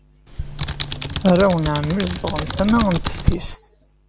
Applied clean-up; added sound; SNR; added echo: none; Computer keyboard; 4 dB; none.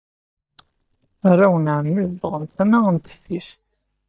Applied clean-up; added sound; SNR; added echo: neural mask model DeepFilterNet 3.